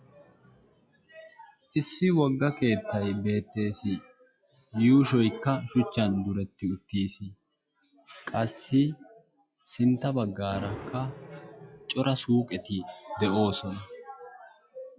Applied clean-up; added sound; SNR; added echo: classical method log-MMSE.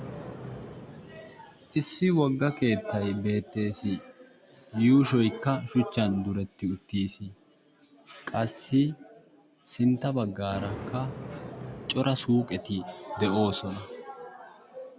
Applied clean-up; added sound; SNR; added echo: none; Thunder; 18 dB; none.